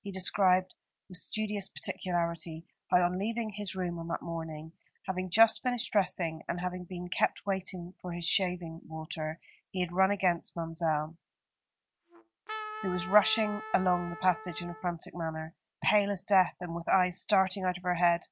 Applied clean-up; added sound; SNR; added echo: none; Trumpet; 12 dB; none.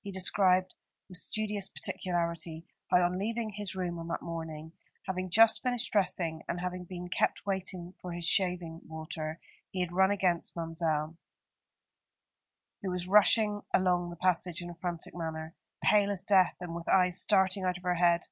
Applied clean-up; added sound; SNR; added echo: none; none; none; none.